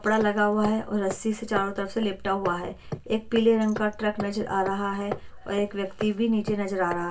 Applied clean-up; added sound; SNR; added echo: none; Hammer; 13 dB; reverberation time 0.2 s.